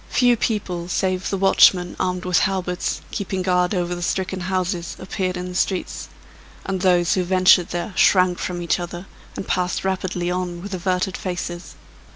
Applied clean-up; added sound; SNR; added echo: none; none; none; none.